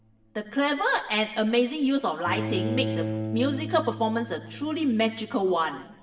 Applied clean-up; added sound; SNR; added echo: none; Bowed string instrument; 8 dB; reverberation time 0.9 s.